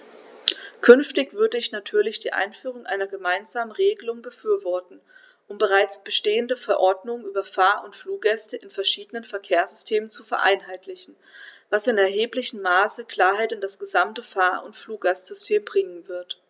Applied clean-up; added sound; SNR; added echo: none; none; none; none.